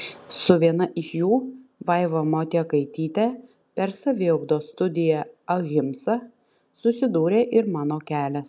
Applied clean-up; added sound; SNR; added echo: none; none; none; none.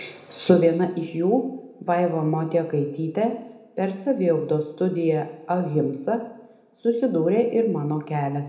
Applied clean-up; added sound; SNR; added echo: none; none; none; reverberation time 0.7 s.